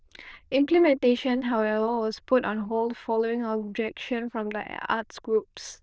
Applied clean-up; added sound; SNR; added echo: neural diffusion model UNIVERSE++.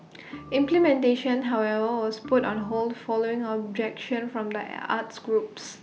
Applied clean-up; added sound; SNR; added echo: none; Organ; 19 dB; none.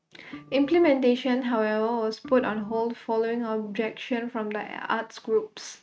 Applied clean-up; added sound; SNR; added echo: neural mask model RNNoise.